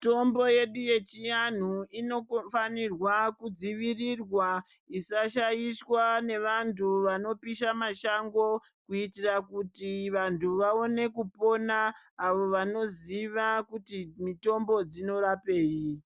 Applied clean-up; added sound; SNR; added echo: none; none; none; none.